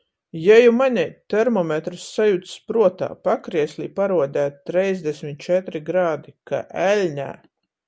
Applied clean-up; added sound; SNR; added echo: none; none; none; none.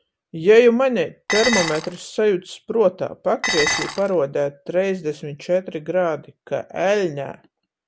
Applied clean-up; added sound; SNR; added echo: none; Dishes, pots, and pans; 4 dB; none.